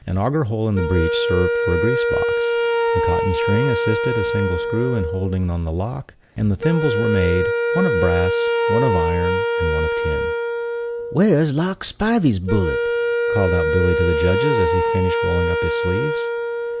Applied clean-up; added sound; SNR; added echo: none; Wind instrument, woodwind instrument; -1 dB; none.